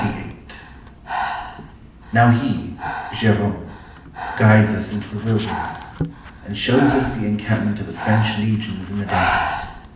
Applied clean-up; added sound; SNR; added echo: none; Breathing; 7 dB; reverberation time 0.8 s.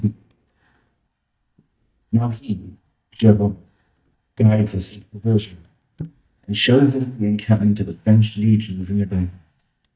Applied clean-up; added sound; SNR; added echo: neural mask model DeepFilterNet 3.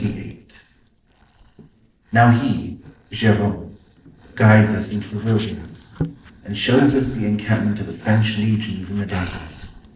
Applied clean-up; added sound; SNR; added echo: neural separator model SepFormer DNS4.